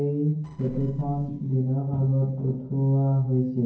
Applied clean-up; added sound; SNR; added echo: neural separator model SepFormer DNS4.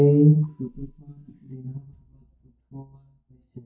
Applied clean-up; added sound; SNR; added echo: neural mask model DeepFilterNet 3.